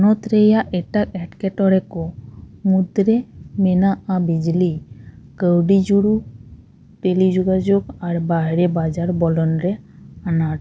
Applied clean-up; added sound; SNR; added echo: none; none; none; none.